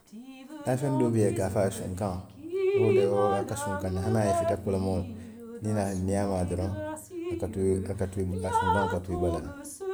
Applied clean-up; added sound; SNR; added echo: none; Drip; 3 dB; none.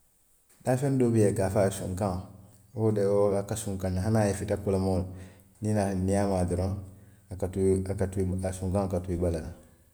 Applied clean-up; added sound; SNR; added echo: none; none; none; none.